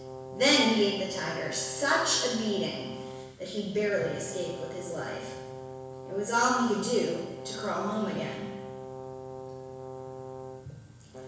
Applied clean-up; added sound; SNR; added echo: none; Brass instrument; 11 dB; reverberation time 1.1 s.